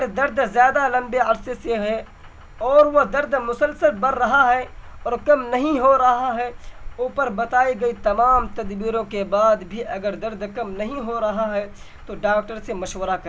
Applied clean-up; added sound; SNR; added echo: none; none; none; none.